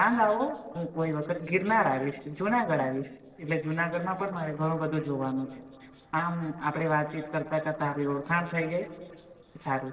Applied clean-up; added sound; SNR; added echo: neural separator model SepFormer DNS4.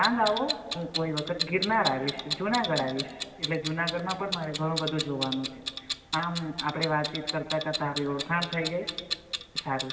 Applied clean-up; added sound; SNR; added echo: none; Clock; 6 dB; reverberation time 2.3 s.